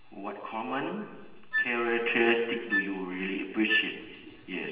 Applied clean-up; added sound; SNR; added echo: none; Wind instrument, woodwind instrument; 3 dB; reverberation time 1.2 s.